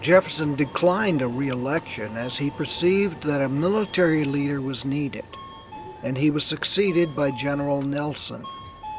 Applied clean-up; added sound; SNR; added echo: none; Subway, metro, underground; 16 dB; none.